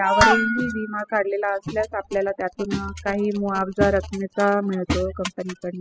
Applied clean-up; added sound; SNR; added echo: classical method spectral subtraction.